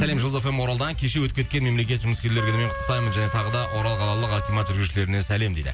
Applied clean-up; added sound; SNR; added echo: none; Trumpet; 10 dB; none.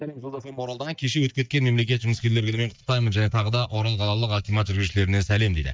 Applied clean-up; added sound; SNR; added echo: neural mask model DeepFilterNet 3.